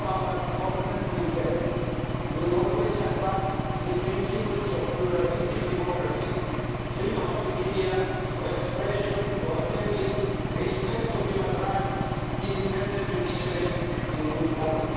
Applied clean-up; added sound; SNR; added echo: none; Engine / Aircraft; 0 dB; reverberation time 2.1 s.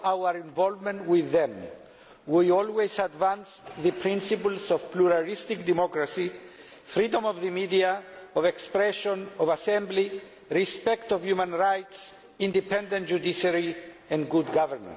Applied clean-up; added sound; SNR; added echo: none; none; none; none.